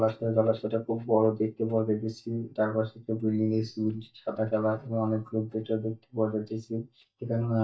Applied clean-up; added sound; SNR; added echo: neural mask model DeepFilterNet 3.